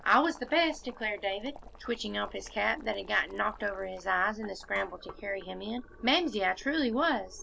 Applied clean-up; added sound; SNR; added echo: none; Boiling; 18 dB; none.